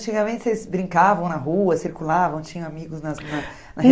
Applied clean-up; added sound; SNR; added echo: none; none; none; none.